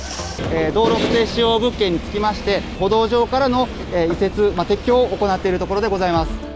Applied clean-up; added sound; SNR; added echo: none; Musical instrument; 17 dB; none.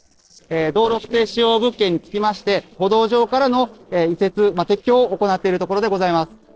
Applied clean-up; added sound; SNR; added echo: neural separator model SepFormer DNS4.